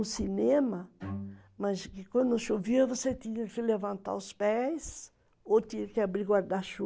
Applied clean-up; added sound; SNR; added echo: none; Bowed string instrument; 15 dB; none.